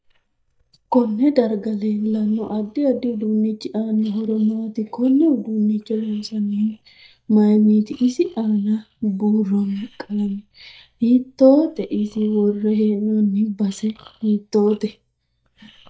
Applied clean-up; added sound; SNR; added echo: neural mask model DeepFilterNet 3.